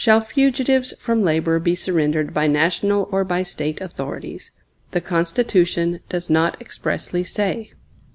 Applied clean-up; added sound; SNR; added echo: none; none; none; none.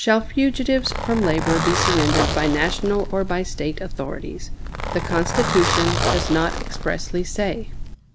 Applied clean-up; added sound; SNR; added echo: none; Zipper (clothing); 2 dB; none.